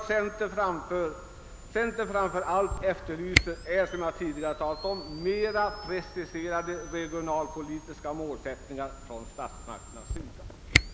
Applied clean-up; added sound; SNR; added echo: none; Camera; 4 dB; none.